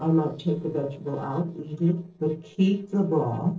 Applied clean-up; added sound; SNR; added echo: neural separator model SepFormer DNS4.